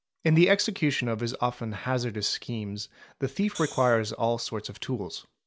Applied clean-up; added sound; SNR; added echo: none; Hi-hat; 16 dB; none.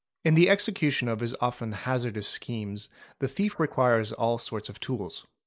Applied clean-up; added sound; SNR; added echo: neural mask model Resemble Enhance denoiser.